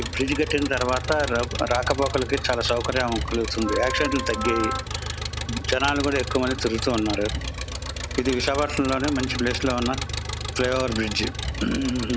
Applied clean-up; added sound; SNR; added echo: none; Engine + Wind instrument, woodwind instrument; 4 dB; none.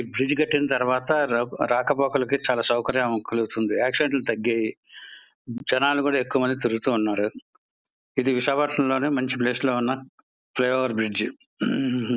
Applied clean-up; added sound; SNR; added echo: none; none; none; none.